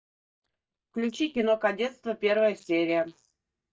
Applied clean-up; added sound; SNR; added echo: neural mask model DeepFilterNet 3.